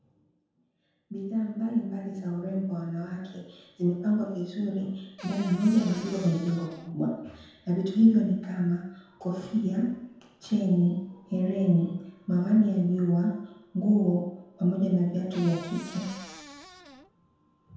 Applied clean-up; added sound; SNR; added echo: none; Cupboard open or close / Door; 18 dB; reverberation time 0.9 s.